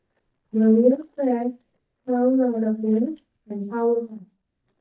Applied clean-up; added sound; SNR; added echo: neural mask model DeepFilterNet 3.